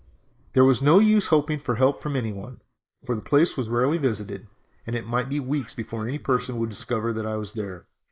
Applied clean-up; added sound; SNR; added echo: neural mask model Resemble Enhance denoiser.